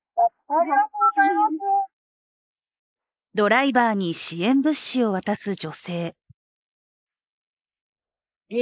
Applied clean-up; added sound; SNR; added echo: neural mask model Resemble Enhance denoiser.